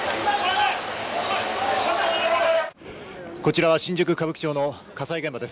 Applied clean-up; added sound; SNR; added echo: none; none; none; none.